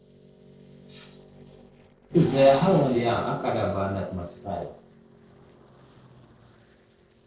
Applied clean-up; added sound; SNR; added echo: neural separator model SepFormer DNS4.